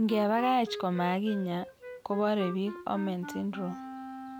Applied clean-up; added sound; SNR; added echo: none; Wind instrument, woodwind instrument; 12 dB; none.